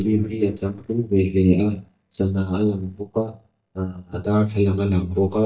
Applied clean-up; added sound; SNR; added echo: neural mask model DeepFilterNet 3.